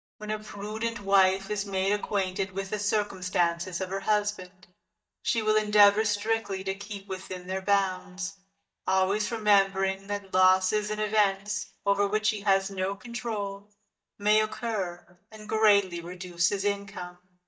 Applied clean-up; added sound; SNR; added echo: neural mask model DeepFilterNet 3.